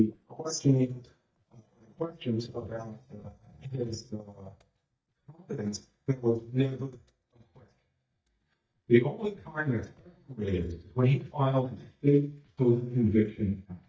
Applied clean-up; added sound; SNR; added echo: neural mask model DeepFilterNet 3.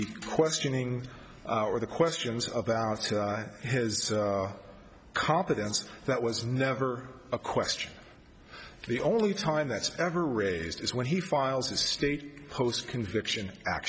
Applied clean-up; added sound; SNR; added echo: none; none; none; none.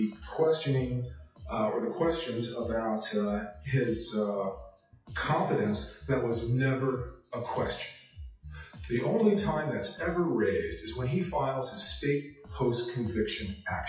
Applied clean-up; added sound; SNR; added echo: classical method WPE with log-MMSE.